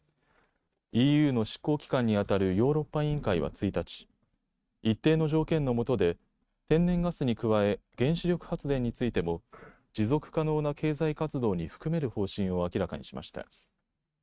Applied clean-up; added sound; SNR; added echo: neural mask model RNNoise.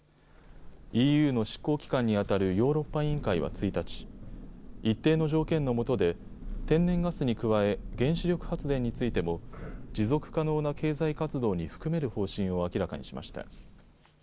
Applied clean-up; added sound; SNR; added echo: none; Thunder; 12 dB; none.